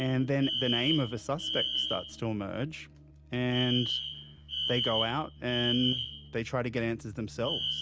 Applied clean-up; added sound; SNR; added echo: none; Alarm; 4 dB; none.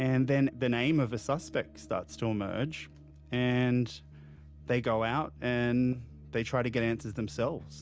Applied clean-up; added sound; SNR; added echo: none; none; none; none.